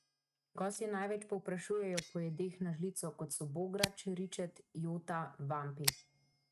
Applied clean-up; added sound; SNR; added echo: neural mask model RNNoise.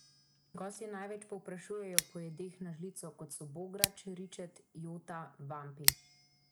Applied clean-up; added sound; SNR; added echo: none; Scissors; -4 dB; none.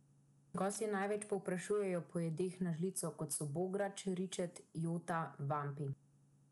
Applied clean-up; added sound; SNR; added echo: none; none; none; none.